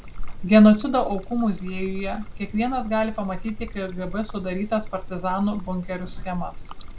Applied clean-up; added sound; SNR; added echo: none; Trickle, dribble; 8 dB; none.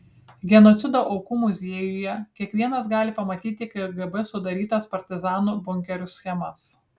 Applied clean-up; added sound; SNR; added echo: none; none; none; none.